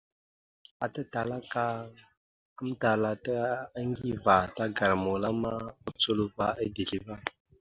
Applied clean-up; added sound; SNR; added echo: none; none; none; none.